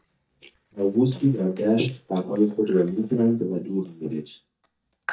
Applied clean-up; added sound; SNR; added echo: neural mask model DeepFilterNet 3.